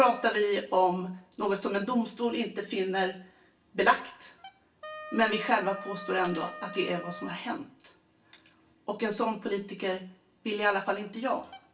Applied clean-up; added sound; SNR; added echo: none; Wind instrument, woodwind instrument; 18 dB; reverberation time 0.3 s.